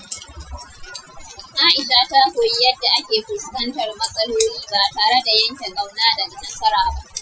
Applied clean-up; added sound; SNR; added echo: classical method Wiener filter.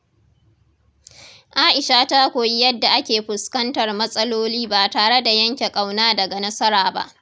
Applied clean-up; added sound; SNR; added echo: none; none; none; none.